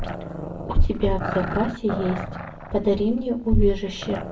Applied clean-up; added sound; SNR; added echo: none; Growling; 11 dB; reverberation time 0.3 s.